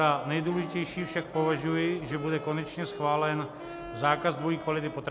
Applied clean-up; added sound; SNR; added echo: none; Wind instrument, woodwind instrument; 13 dB; none.